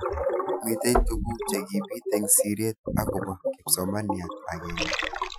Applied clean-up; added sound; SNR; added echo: classical method Wiener filter.